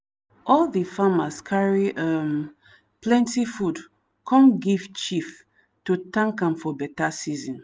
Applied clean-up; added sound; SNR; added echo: none; none; none; none.